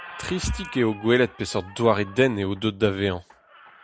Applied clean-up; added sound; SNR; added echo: none; Squeak; 20 dB; none.